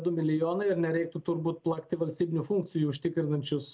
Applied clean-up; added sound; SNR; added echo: none; none; none; none.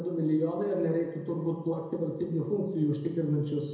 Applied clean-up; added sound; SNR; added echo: none; none; none; reverberation time 1.0 s.